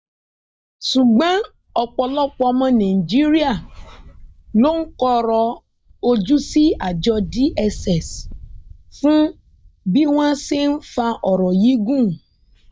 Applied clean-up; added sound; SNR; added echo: neural mask model DeepFilterNet 3.